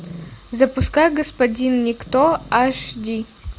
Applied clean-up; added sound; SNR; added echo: none; none; none; none.